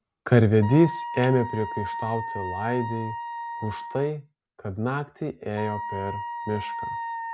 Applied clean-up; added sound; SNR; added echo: none; Wind instrument, woodwind instrument; 8 dB; none.